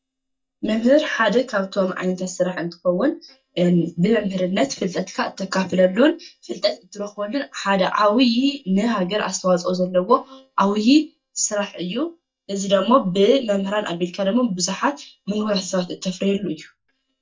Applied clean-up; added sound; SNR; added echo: neural mask model DeepFilterNet 3.